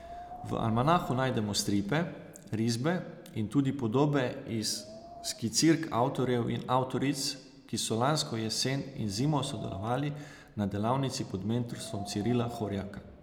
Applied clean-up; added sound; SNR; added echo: none; Wind; 20 dB; none.